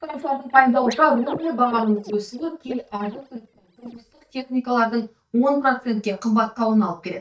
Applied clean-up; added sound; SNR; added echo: neural mask model DeepFilterNet 3.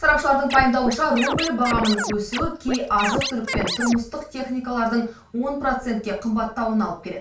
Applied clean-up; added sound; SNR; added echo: none; Scratching (performance technique); 5 dB; reverberation time 0.3 s.